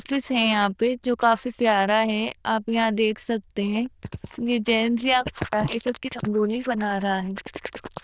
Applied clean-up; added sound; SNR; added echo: neural diffusion model UNIVERSE++.